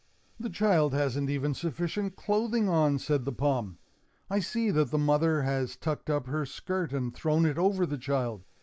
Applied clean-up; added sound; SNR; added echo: neural mask model Resemble Enhance denoiser.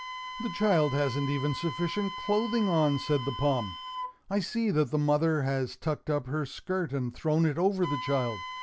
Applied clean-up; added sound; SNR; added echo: none; Wind instrument, woodwind instrument; 12 dB; none.